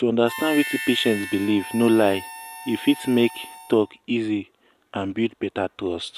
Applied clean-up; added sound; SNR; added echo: none; Harmonica; 12 dB; none.